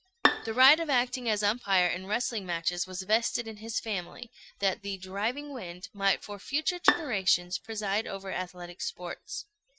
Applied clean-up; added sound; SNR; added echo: neural mask model RNNoise.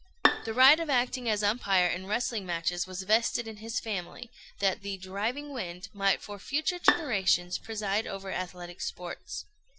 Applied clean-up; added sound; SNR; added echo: none; Bowed string instrument; 3 dB; none.